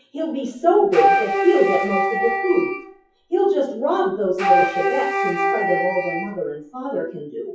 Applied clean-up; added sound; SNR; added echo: classical method WPE with log-MMSE.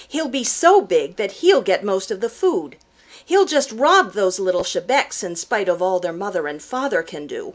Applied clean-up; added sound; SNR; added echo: none; none; none; none.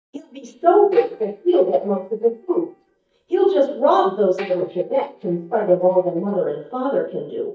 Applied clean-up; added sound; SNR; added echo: neural mask model DeepFilterNet 3.